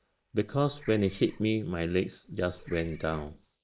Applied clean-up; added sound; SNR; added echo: neural mask model Resemble Enhance denoiser.